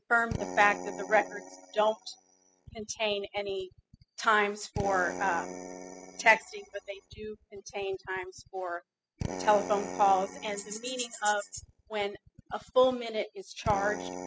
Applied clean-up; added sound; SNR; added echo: classical method spectral subtraction.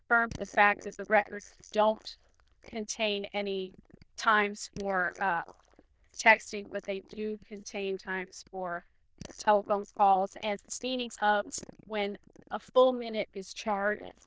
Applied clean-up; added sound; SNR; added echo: neural diffusion model UNIVERSE++.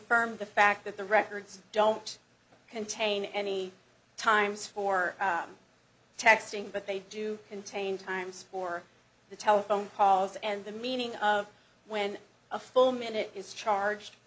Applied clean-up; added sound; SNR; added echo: none; none; none; none.